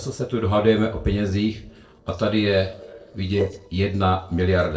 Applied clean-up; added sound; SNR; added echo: neural separator model SepFormer DNS4.